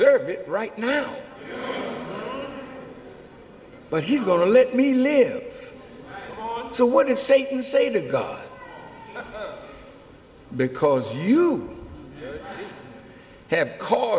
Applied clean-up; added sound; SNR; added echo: none; none; none; reverberation time 1.0 s.